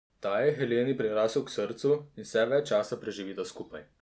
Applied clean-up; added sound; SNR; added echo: none; none; none; none.